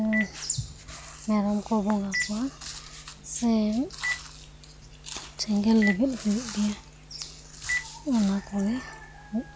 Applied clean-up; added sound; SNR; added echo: none; Telephone; 10 dB; none.